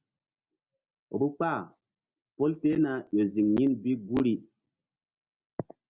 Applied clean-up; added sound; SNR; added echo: none; none; none; none.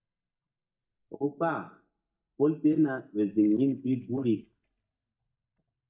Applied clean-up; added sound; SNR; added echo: neural mask model DeepFilterNet 3.